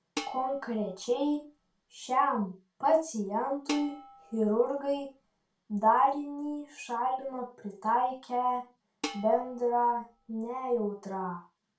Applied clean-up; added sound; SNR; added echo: none; Dishes, pots, and pans; 14 dB; reverberation time 0.3 s.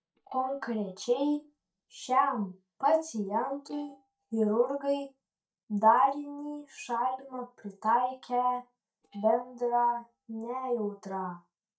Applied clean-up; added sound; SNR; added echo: neural mask model DeepFilterNet 3.